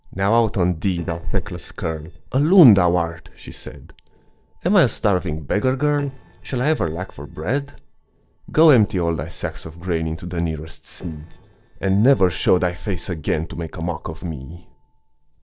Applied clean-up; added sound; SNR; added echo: neural separator model SepFormer DNS4.